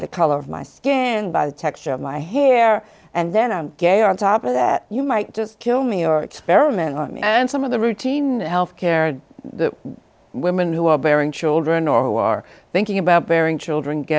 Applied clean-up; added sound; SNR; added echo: none; none; none; none.